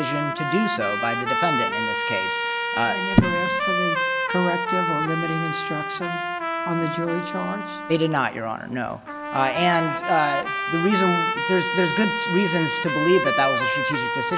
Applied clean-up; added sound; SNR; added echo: none; Trumpet; 1 dB; none.